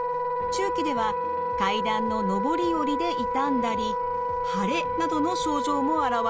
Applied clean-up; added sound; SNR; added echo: none; Wind instrument, woodwind instrument; -1 dB; none.